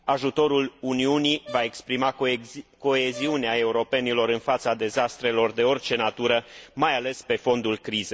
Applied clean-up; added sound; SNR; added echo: none; Brass instrument; 18 dB; none.